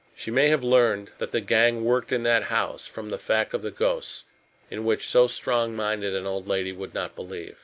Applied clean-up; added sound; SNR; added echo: none; none; none; none.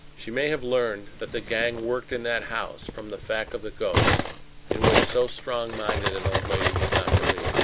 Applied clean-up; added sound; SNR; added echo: none; Cutlery, silverware; -2 dB; none.